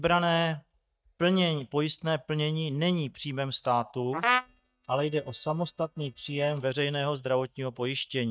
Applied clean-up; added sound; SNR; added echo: neural mask model DeepFilterNet 3.